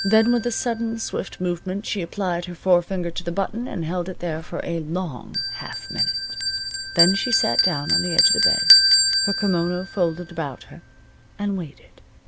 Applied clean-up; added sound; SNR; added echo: none; Bell; 0 dB; none.